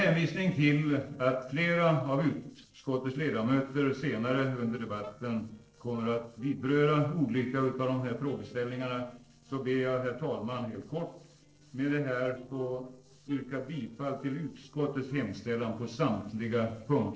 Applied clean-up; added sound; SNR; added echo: neural separator model SepFormer DNS4.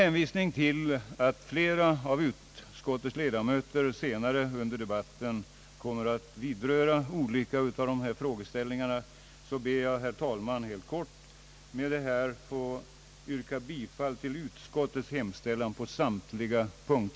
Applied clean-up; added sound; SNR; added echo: none; none; none; none.